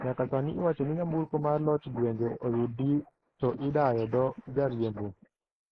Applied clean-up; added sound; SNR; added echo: neural mask model Resemble Enhance denoiser.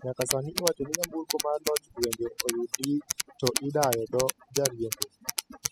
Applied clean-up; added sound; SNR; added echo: classical method spectral subtraction.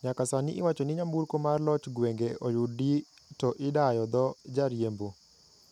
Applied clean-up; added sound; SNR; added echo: none; none; none; none.